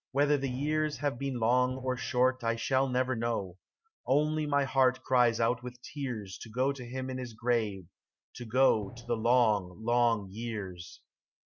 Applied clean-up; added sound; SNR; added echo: neural mask model RNNoise.